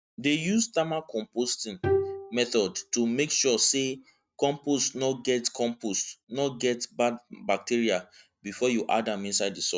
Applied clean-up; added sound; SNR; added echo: neural mask model RNNoise.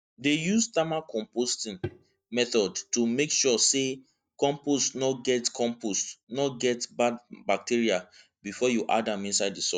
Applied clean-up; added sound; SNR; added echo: neural mask model DeepFilterNet 3.